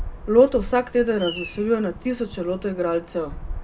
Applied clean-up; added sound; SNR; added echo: none; Bird vocalization, bird call, bird song; 12 dB; reverberation time 0.2 s.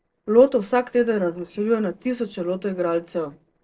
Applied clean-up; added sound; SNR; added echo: neural separator model SepFormer DNS4.